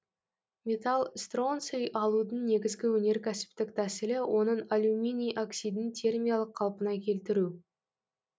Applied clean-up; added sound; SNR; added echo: none; none; none; none.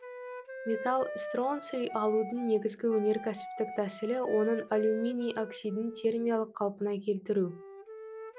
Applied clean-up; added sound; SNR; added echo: none; Wind instrument, woodwind instrument; 12 dB; none.